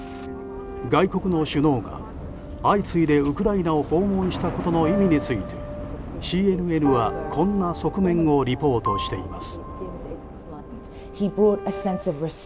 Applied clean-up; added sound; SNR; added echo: none; Subway, metro, underground / Train; 12 dB; none.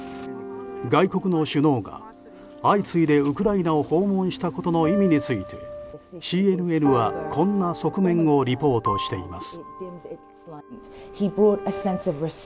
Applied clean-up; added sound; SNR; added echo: none; none; none; none.